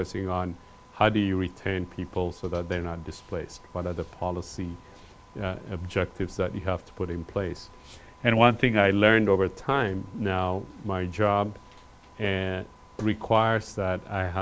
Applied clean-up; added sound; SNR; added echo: none; none; none; none.